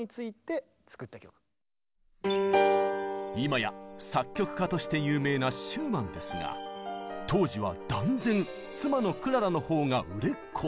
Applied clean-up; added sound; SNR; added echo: none; none; none; none.